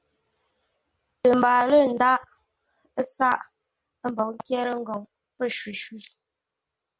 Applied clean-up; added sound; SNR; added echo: none; none; none; none.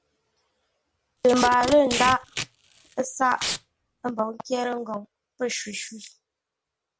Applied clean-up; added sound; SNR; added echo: none; Packing tape, duct tape; 7 dB; none.